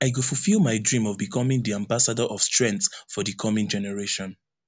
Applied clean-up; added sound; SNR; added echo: none; none; none; none.